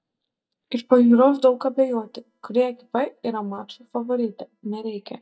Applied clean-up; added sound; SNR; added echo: neural mask model DeepFilterNet 3.